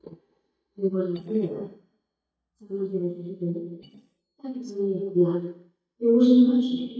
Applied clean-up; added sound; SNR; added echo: neural mask model DeepFilterNet 3.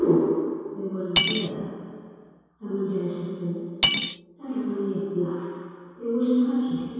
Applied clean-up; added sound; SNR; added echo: none; Cutlery, silverware / Dishes, pots, and pans; -2 dB; reverberation time 2.0 s.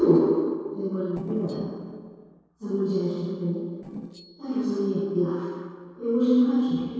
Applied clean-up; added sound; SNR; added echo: neural separator model SepFormer DNS4.